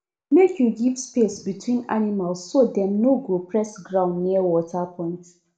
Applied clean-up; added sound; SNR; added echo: none; none; none; reverberation time 0.4 s.